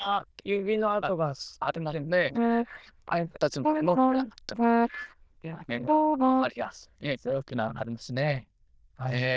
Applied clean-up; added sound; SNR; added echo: neural diffusion model UNIVERSE++.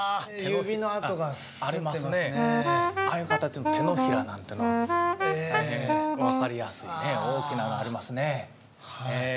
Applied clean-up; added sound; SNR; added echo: none; Wind instrument, woodwind instrument; -4 dB; none.